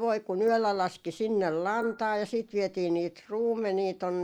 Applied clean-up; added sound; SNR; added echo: neural mask model Resemble Enhance denoiser.